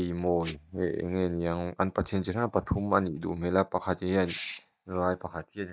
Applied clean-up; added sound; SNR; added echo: neural mask model DeepFilterNet 3.